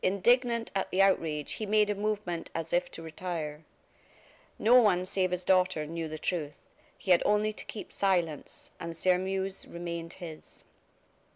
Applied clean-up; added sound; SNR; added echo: none; none; none; none.